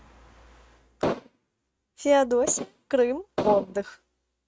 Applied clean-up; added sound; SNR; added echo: neural mask model RNNoise.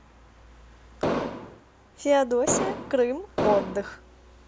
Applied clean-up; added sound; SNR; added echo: none; Explosion; 1 dB; none.